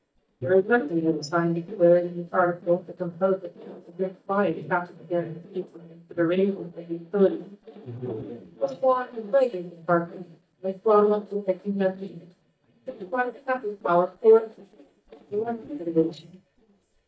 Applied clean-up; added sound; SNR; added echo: neural mask model DeepFilterNet 3.